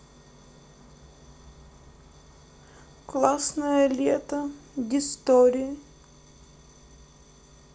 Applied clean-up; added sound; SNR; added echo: none; none; none; none.